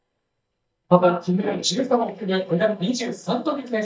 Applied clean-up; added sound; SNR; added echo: neural mask model DeepFilterNet 3.